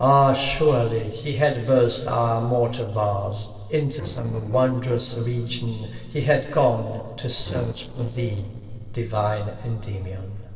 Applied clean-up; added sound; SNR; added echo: neural separator model SepFormer DNS4.